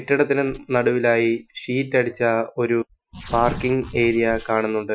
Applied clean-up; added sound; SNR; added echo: classical method Wiener filter.